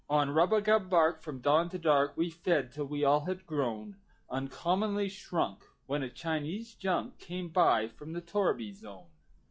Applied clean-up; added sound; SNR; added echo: classical method log-MMSE.